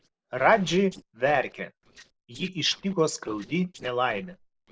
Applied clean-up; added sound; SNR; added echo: neural separator model SepFormer DNS4.